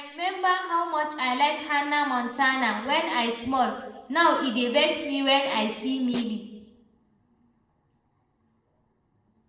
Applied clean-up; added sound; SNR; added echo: neural separator model SepFormer DNS4.